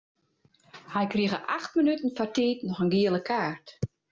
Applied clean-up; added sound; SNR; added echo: none; none; none; none.